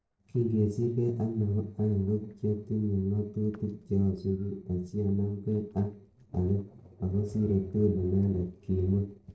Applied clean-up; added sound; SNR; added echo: neural separator model SepFormer DNS4.